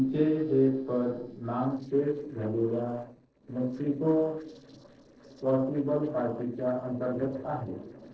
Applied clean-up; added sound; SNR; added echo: neural separator model SepFormer DNS4.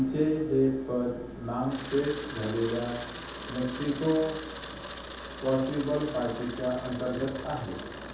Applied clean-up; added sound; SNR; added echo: none; Camera; 9 dB; reverberation time 0.9 s.